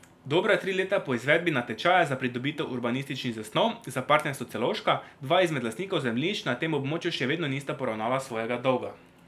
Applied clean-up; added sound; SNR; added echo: none; none; none; none.